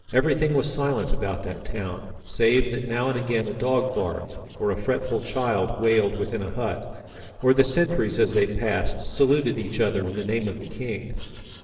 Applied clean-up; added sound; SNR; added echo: neural separator model SepFormer DNS4.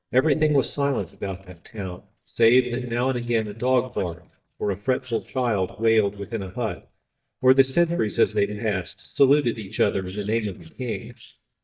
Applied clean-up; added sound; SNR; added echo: neural mask model DeepFilterNet 3.